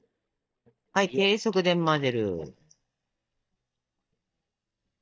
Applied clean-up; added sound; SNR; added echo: neural mask model DeepFilterNet 3.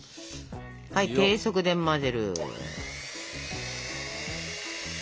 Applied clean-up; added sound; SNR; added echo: none; none; none; none.